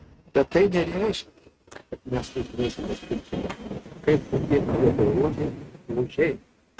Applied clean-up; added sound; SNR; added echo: neural mask model RNNoise.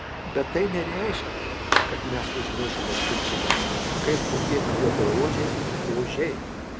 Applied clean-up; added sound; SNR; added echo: none; Clapping + Fixed-wing aircraft, airplane; -3 dB; none.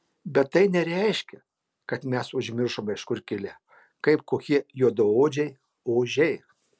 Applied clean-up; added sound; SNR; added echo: none; none; none; none.